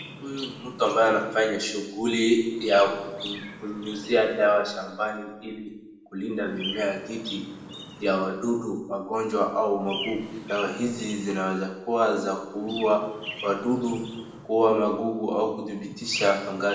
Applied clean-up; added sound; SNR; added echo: none; Chirp, tweet; 15 dB; reverberation time 0.9 s.